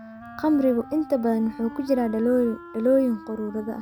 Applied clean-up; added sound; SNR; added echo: none; Wind instrument, woodwind instrument; 18 dB; none.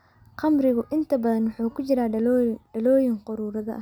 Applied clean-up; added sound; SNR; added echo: none; none; none; none.